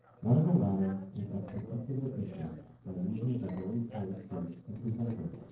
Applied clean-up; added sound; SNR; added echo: neural separator model SepFormer DNS4.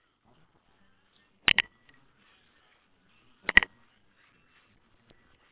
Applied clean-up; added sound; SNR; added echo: neural separator model SepFormer WHAMR!.